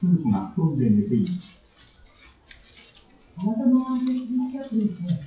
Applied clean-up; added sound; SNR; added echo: classical method WPE with log-MMSE.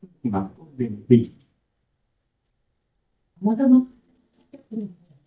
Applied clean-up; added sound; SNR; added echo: neural mask model DeepFilterNet 3.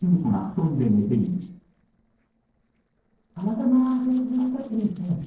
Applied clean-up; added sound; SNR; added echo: neural separator model SepFormer DNS4.